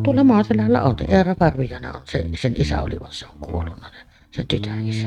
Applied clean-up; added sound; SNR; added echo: neural mask model RNNoise.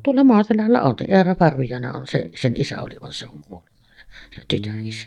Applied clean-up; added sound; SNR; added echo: neural mask model DeepFilterNet 3.